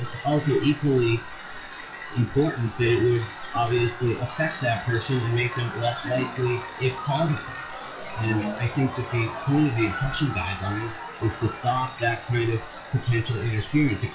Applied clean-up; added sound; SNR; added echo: classical method log-MMSE.